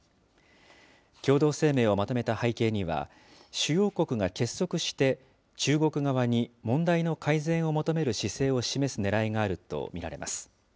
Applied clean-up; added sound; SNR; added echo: none; none; none; none.